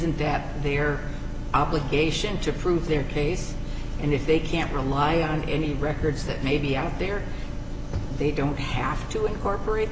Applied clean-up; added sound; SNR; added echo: none; none; none; none.